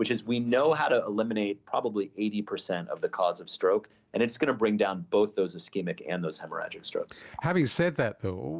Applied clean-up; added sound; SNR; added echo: none; none; none; none.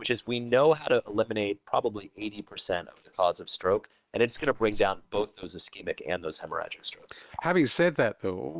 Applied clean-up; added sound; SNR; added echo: neural separator model SepFormer WHAM!.